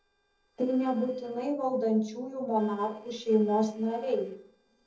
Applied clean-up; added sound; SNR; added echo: neural separator model SepFormer DNS4.